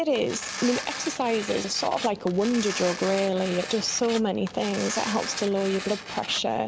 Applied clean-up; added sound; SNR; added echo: none; Tearing; 9 dB; none.